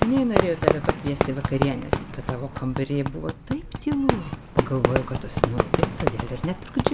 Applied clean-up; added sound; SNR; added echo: none; Fireworks; -2 dB; none.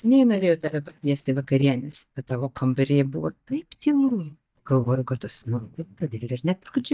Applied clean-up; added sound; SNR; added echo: neural mask model DeepFilterNet 3.